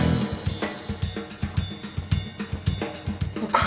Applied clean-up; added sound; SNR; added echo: none; none; none; none.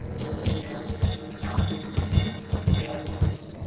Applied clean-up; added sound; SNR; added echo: neural separator model SepFormer DNS4.